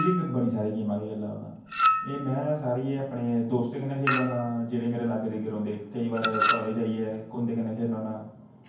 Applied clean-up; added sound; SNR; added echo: none; Chink, clink; 2 dB; reverberation time 0.9 s.